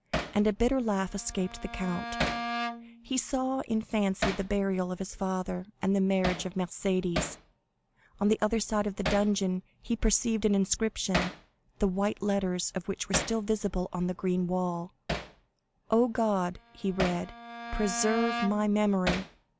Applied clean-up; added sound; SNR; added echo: none; Hammer + Bowed string instrument; 9 dB; none.